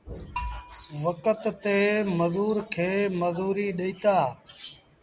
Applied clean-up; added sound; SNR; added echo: none; Bell; 18 dB; none.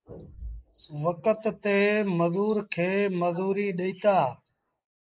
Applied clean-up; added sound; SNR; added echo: neural mask model Resemble Enhance denoiser.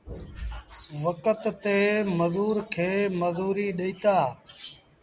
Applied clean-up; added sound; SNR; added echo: none; none; none; none.